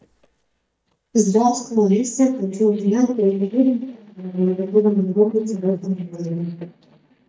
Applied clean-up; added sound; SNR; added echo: neural mask model DeepFilterNet 3.